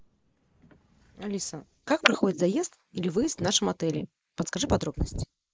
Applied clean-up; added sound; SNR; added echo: neural mask model Resemble Enhance denoiser.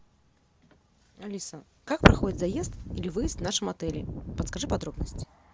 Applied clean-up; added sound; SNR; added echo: none; Wind; 6 dB; none.